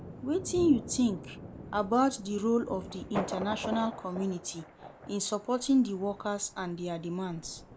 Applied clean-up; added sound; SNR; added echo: none; Thunder; 12 dB; none.